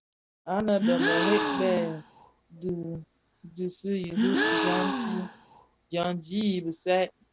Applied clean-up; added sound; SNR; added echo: none; Gasp; 0 dB; none.